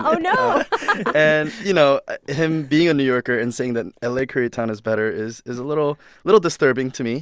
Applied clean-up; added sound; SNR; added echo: none; none; none; none.